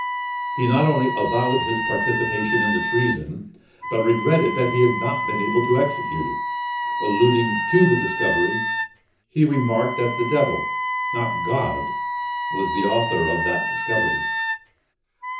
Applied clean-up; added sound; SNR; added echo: none; Wind instrument, woodwind instrument; 3 dB; reverberation time 0.6 s.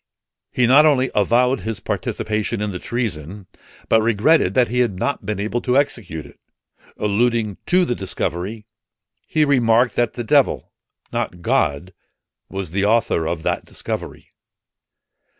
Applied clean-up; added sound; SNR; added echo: none; none; none; none.